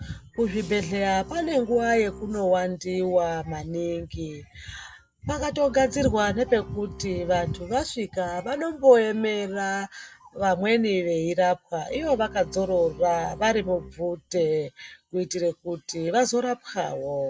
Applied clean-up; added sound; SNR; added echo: none; Bowed string instrument; 18 dB; none.